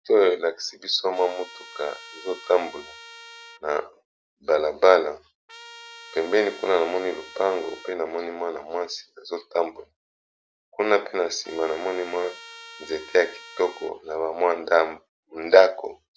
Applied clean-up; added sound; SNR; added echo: none; Trumpet; 19 dB; none.